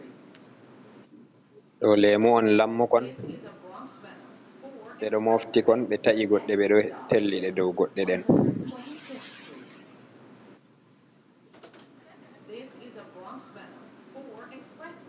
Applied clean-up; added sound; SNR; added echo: none; Subway, metro, underground; 19 dB; none.